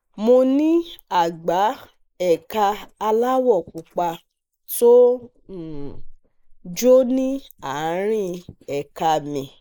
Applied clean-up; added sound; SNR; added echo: neural mask model Resemble Enhance denoiser.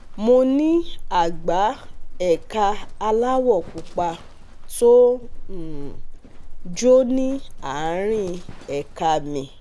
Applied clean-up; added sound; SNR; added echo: none; Livestock, farm animals, working animals; 9 dB; none.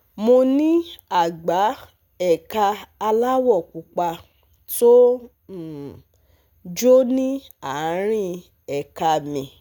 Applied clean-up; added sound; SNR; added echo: none; none; none; none.